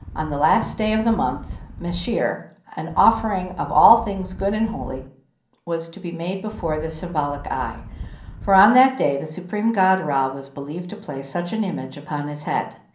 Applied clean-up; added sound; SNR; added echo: none; Wind; 13 dB; reverberation time 0.6 s.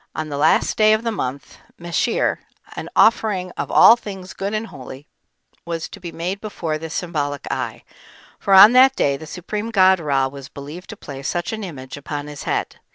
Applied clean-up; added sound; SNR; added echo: none; none; none; none.